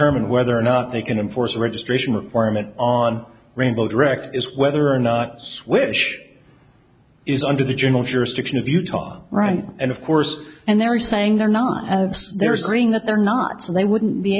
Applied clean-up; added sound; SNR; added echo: none; none; none; none.